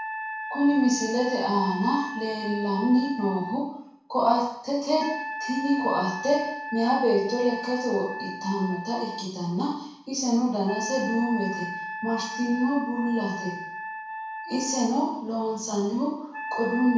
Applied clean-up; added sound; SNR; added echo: none; Wind instrument, woodwind instrument; 10 dB; reverberation time 0.7 s.